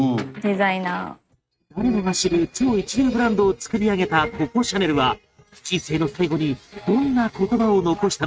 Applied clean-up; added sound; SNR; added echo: neural mask model RNNoise.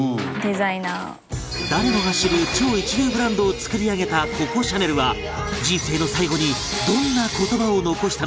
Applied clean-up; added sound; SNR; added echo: none; Coin (dropping) / Bell; 12 dB; none.